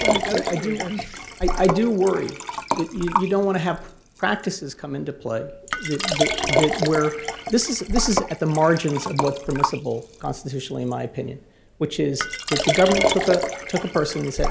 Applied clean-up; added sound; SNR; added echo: none; Liquid; 3 dB; none.